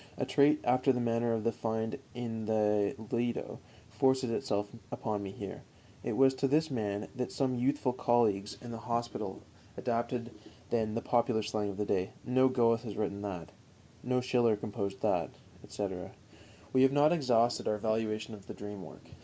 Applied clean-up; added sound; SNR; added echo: none; none; none; none.